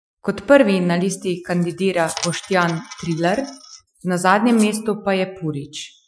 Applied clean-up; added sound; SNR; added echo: classical method Wiener filter.